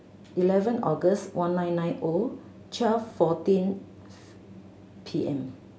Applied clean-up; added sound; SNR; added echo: none; none; none; none.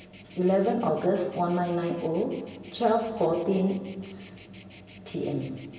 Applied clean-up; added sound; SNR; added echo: none; Insect; 10 dB; reverberation time 1.4 s.